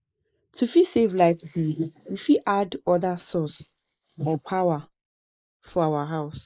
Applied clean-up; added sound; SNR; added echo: neural mask model Resemble Enhance denoiser.